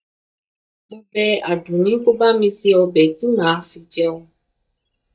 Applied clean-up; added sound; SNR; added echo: neural mask model DeepFilterNet 3.